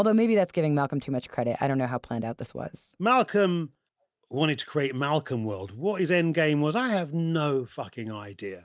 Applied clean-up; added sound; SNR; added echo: none; none; none; none.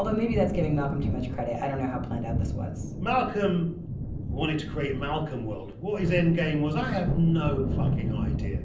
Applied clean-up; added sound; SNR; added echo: none; Thunder; 3 dB; reverberation time 0.6 s.